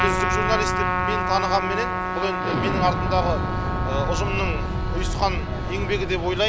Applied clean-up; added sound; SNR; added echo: none; Trumpet + Explosion; -2 dB; none.